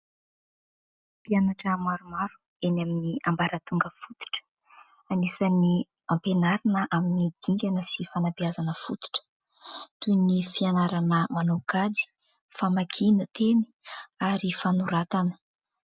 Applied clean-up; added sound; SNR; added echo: none; none; none; none.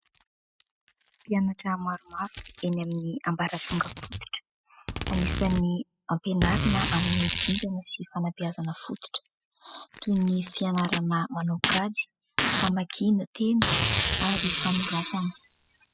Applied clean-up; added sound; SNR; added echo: classical method spectral subtraction.